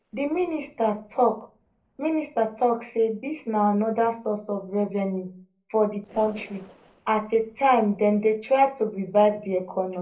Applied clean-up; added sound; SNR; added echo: neural separator model SepFormer DNS4.